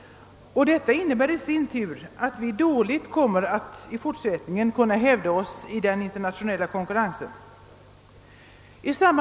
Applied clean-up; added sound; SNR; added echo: none; none; none; none.